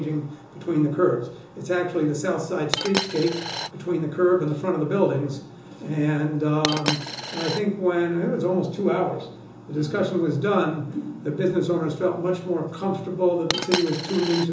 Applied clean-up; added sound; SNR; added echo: none; Coin (dropping); 4 dB; reverberation time 0.6 s.